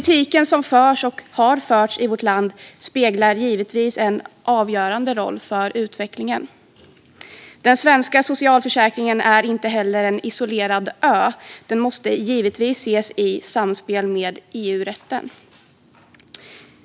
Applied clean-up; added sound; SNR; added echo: none; none; none; none.